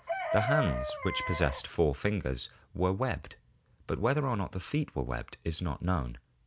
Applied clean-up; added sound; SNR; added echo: none; Chicken, rooster; 8 dB; none.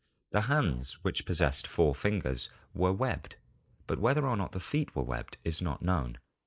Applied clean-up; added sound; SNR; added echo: neural mask model Resemble Enhance denoiser.